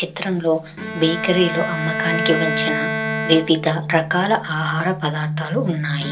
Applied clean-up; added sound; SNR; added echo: none; Bowed string instrument; 7 dB; reverberation time 0.2 s.